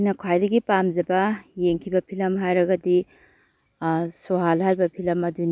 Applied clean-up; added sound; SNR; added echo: none; none; none; none.